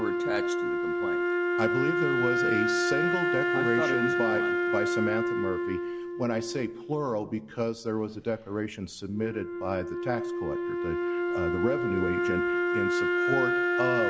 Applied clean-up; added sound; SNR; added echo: none; Wind instrument, woodwind instrument; -4 dB; reverberation time 0.4 s.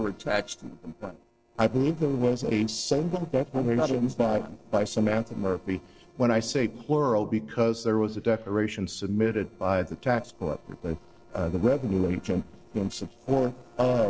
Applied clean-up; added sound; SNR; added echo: neural separator model SepFormer DNS4.